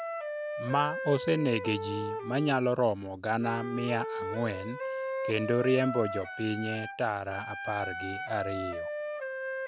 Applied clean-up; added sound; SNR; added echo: none; Wind instrument, woodwind instrument; 5 dB; none.